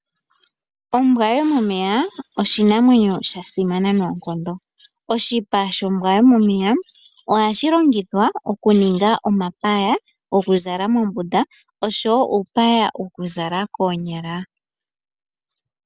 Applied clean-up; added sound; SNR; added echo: none; none; none; none.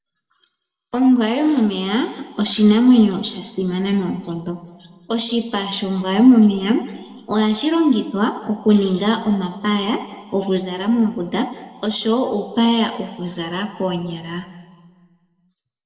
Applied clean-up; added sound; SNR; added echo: none; none; none; reverberation time 1.4 s.